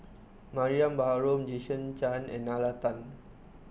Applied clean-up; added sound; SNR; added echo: none; none; none; none.